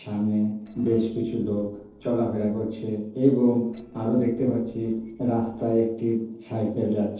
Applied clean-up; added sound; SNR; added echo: neural separator model SepFormer DNS4.